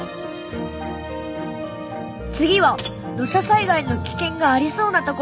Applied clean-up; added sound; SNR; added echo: none; none; none; none.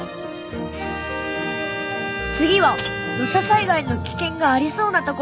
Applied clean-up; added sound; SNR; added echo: none; Bowed string instrument; 7 dB; none.